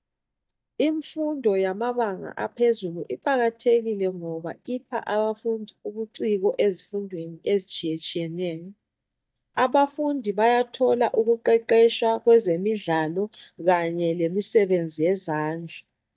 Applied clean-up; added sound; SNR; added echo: neural mask model DeepFilterNet 3.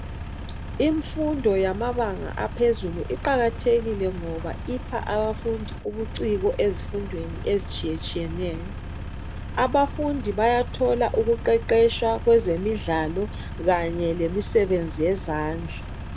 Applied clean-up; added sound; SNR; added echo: none; Engine; 9 dB; none.